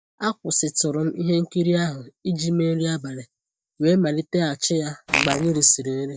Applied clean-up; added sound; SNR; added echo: neural mask model DeepFilterNet 3.